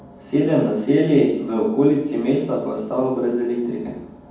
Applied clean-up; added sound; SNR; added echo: none; none; none; reverberation time 1.2 s.